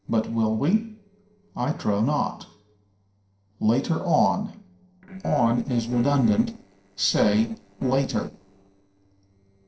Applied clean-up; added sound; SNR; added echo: neural separator model SepFormer DNS4.